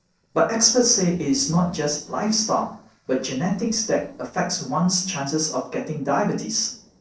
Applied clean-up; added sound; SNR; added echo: neural separator model SepFormer DNS4.